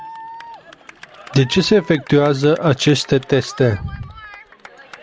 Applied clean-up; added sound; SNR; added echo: none; Cheering; 19 dB; none.